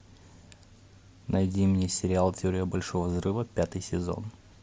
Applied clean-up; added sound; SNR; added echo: none; none; none; none.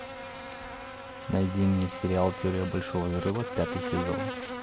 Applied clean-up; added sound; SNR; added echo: none; Buzz; 7 dB; none.